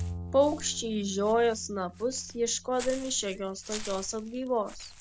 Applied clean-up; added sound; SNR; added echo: none; Bowed string instrument + Walk, footsteps / Bird; 12 dB; none.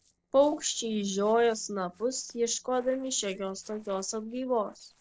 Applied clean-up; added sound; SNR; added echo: neural separator model SepFormer DNS4.